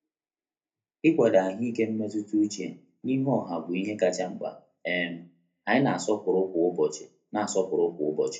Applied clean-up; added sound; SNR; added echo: none; none; none; reverberation time 0.3 s.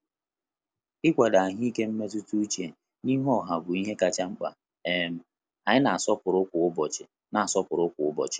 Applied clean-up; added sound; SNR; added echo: none; none; none; none.